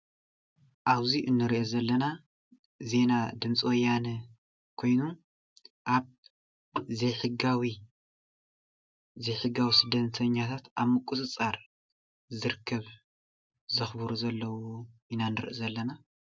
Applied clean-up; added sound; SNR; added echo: none; Wind instrument, woodwind instrument; 19 dB; none.